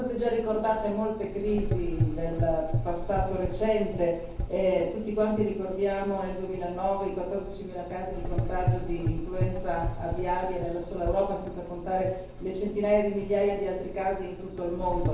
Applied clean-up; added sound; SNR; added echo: none; Gurgling / Engine; 4 dB; reverberation time 0.9 s.